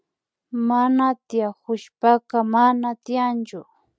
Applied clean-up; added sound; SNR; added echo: none; none; none; none.